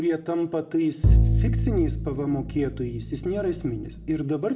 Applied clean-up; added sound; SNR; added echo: none; Bowed string instrument; -3 dB; reverberation time 1.2 s.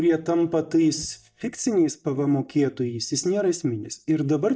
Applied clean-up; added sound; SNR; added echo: neural mask model DeepFilterNet 3.